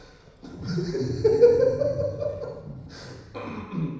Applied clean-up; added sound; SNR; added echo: none; Wild animals; 10 dB; reverberation time 1.0 s.